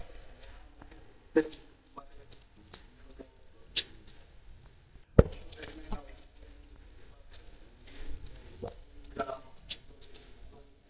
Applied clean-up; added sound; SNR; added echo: neural mask model DeepFilterNet 3.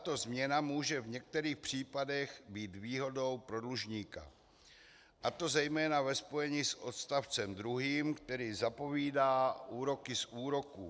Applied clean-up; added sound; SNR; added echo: none; none; none; none.